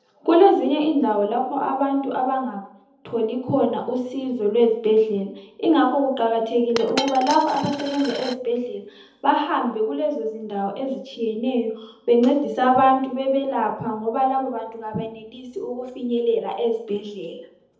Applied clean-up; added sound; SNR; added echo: none; Coin (dropping); 13 dB; reverberation time 0.7 s.